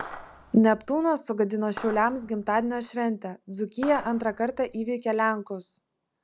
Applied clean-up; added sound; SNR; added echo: none; Clapping; 16 dB; none.